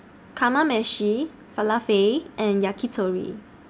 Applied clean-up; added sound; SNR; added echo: none; none; none; none.